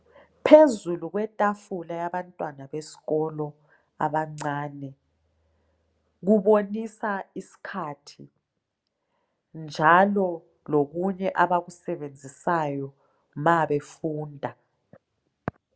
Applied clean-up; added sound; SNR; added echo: none; none; none; none.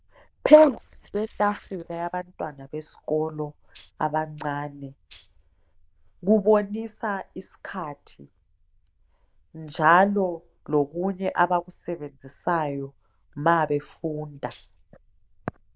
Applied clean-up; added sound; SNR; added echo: neural diffusion model UNIVERSE++.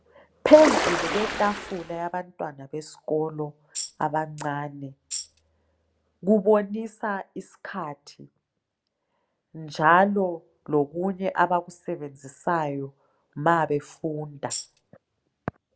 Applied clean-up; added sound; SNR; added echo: none; Ocean + Tambourine; 3 dB; none.